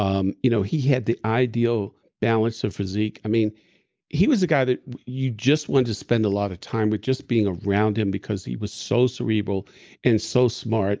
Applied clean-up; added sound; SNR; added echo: none; none; none; none.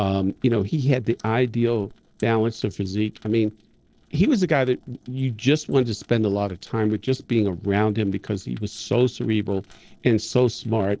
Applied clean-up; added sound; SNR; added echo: neural separator model SepFormer DNS4.